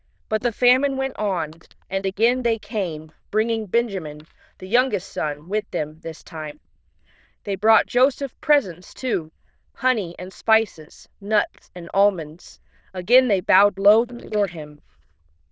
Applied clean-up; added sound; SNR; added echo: neural diffusion model UNIVERSE++.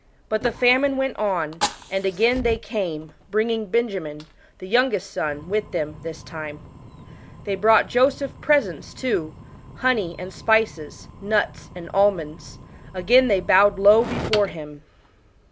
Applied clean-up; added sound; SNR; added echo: none; Fire; 14 dB; none.